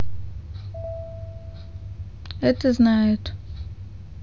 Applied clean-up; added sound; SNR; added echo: none; Piano; 18 dB; none.